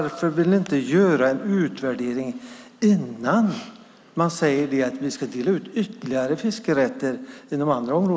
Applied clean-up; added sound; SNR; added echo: none; none; none; none.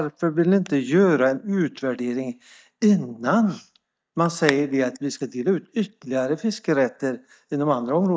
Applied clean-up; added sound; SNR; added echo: neural mask model DeepFilterNet 3.